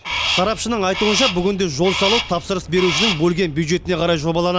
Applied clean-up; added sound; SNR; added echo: none; Crow; 6 dB; none.